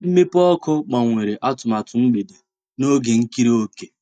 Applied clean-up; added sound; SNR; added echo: neural mask model DeepFilterNet 3.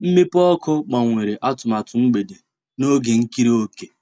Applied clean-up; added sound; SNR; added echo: none; none; none; none.